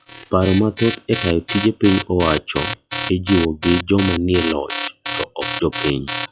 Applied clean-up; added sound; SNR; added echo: classical method log-MMSE.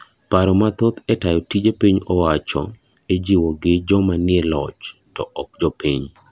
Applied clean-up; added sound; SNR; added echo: none; none; none; none.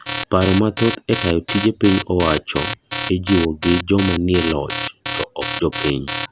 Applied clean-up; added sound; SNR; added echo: none; Alarm; 8 dB; none.